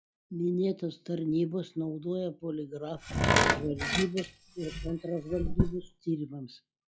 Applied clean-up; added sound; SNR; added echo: classical method log-MMSE.